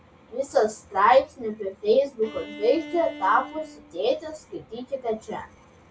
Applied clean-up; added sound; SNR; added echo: none; Bowed string instrument; 16 dB; none.